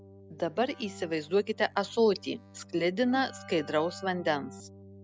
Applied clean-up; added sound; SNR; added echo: none; Keyboard (musical); 19 dB; none.